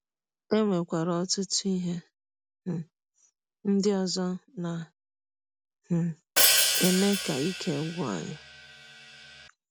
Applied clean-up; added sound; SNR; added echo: none; Hi-hat; -2 dB; none.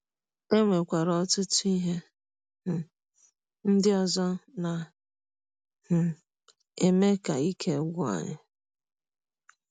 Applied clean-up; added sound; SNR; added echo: none; none; none; none.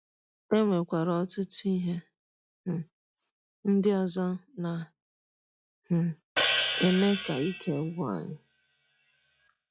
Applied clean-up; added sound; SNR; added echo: classical method log-MMSE.